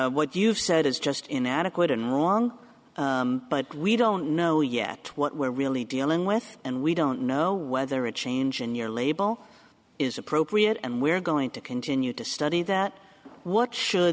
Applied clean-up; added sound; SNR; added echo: none; none; none; none.